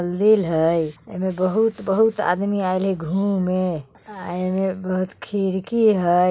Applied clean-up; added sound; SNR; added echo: none; none; none; none.